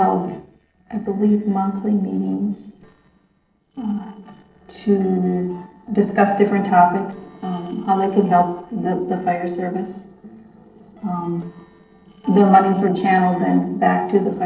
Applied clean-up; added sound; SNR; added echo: neural separator model SepFormer DNS4.